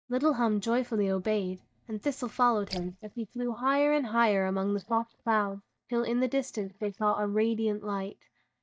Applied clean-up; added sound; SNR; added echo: neural mask model DeepFilterNet 3.